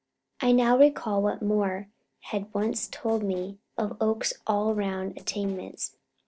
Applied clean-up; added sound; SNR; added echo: neural separator model SepFormer DNS4.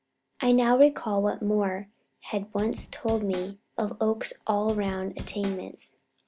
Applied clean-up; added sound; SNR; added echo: none; Drum / Drum kit; 14 dB; none.